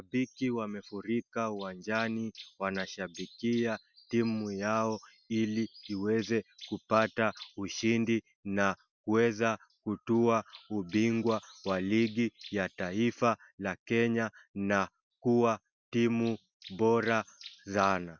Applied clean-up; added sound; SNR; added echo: none; none; none; none.